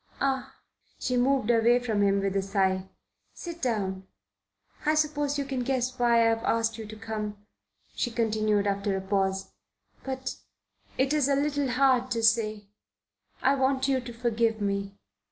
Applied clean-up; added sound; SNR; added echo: none; none; none; none.